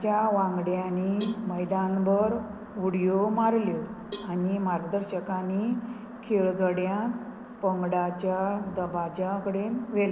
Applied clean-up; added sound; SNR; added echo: none; Cowbell; 16 dB; none.